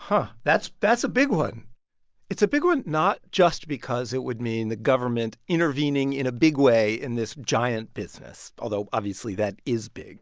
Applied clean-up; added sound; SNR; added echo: none; none; none; none.